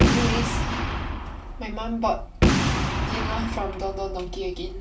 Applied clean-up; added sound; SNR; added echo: none; Boom; -4 dB; reverberation time 0.2 s.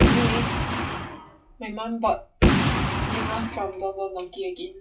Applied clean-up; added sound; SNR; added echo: classical method WPE with log-MMSE.